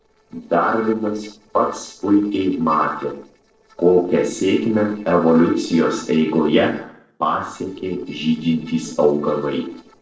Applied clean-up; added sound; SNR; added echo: neural separator model SepFormer DNS4.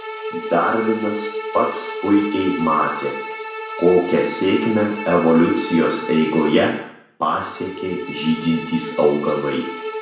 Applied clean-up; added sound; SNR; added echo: none; Bowed string instrument; 10 dB; reverberation time 0.6 s.